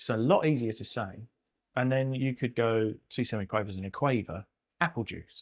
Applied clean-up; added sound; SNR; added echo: neural mask model DeepFilterNet 3.